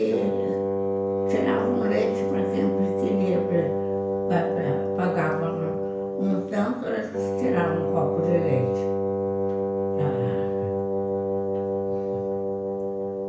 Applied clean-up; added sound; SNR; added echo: none; Wind instrument, woodwind instrument; -3 dB; reverberation time 0.5 s.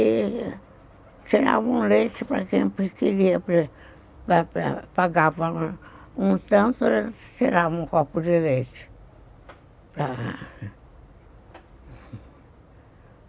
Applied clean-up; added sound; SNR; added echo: none; none; none; none.